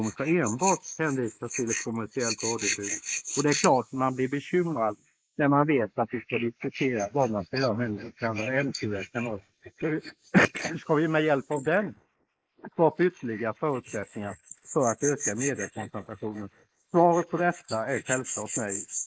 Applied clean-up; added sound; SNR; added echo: neural mask model Resemble Enhance denoiser.